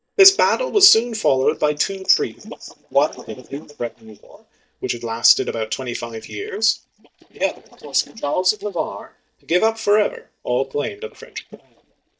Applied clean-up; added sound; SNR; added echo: neural mask model DeepFilterNet 3.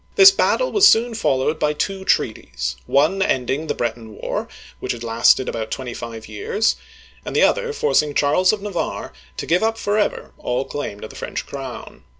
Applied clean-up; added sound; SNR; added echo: none; none; none; none.